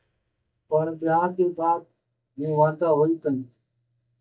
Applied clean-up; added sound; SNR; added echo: neural mask model DeepFilterNet 3.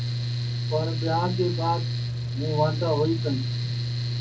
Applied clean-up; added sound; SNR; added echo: none; Mechanical fan; -2 dB; reverberation time 0.3 s.